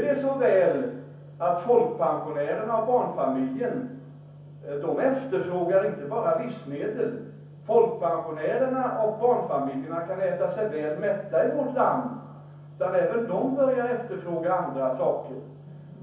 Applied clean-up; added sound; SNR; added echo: none; none; none; reverberation time 0.7 s.